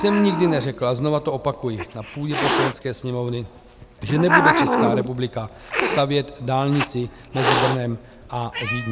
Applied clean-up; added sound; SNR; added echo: none; Hiss; 1 dB; none.